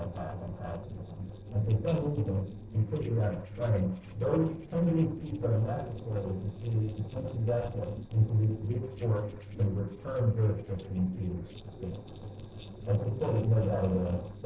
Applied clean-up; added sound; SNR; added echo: neural separator model SepFormer DNS4.